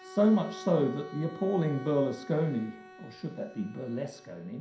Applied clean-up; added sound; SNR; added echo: none; Bowed string instrument; 17 dB; reverberation time 0.5 s.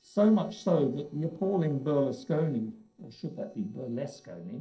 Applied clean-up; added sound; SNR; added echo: neural separator model SepFormer DNS4.